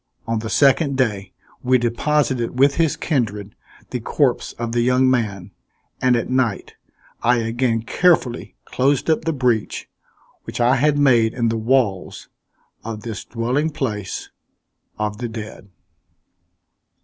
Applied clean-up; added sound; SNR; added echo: none; none; none; none.